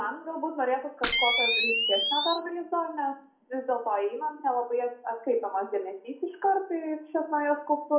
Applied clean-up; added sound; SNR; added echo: none; Camera; -1 dB; reverberation time 0.6 s.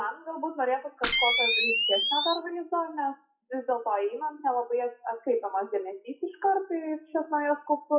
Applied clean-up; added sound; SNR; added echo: classical method WPE with log-MMSE.